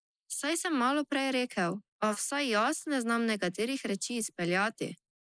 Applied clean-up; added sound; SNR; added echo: neural mask model Resemble Enhance denoiser.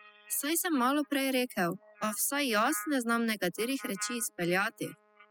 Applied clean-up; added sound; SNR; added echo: classical method spectral subtraction.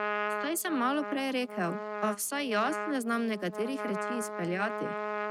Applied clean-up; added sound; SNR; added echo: neural mask model RNNoise.